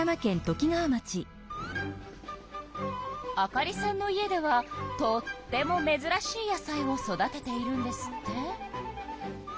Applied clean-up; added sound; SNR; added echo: none; none; none; none.